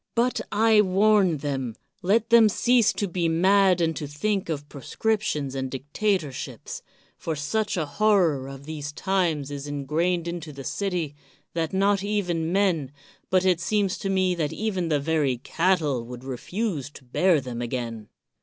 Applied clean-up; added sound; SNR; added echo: none; none; none; none.